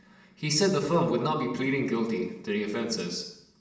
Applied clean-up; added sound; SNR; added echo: none; none; none; reverberation time 0.8 s.